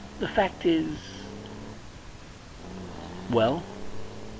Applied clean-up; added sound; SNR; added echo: none; Accelerating, revving, vroom; 11 dB; none.